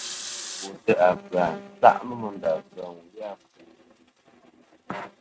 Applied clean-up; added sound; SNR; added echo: neural mask model RNNoise.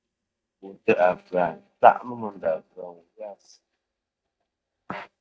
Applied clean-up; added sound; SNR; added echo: neural mask model DeepFilterNet 3.